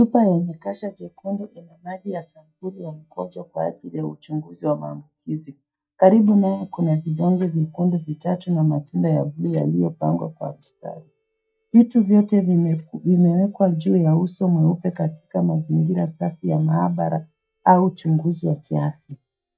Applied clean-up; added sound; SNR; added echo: neural mask model DeepFilterNet 3.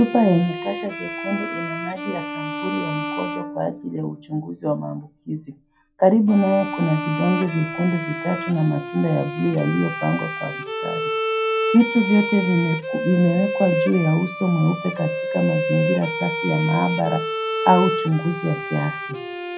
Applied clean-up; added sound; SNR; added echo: none; Bowed string instrument; 6 dB; reverberation time 0.2 s.